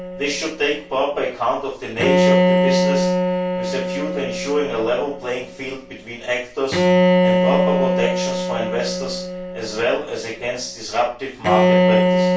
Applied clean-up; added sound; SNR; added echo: none; Bowed string instrument; -4 dB; reverberation time 0.3 s.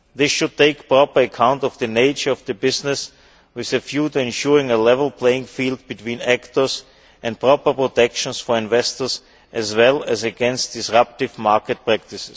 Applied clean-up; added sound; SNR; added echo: none; none; none; none.